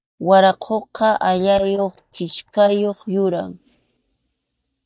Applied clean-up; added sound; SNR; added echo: neural mask model DeepFilterNet 3.